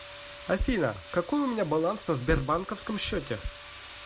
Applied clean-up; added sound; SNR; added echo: none; none; none; none.